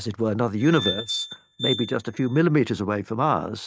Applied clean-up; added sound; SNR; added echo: neural mask model RNNoise.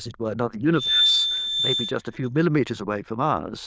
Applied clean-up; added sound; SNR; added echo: neural diffusion model UNIVERSE++.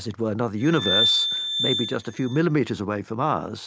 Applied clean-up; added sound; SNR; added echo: none; Glass; 1 dB; none.